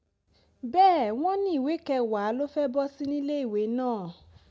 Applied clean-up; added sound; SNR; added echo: none; none; none; none.